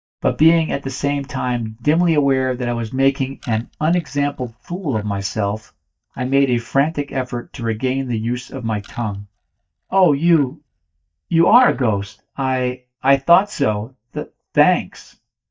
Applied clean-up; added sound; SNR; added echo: neural mask model DeepFilterNet 3.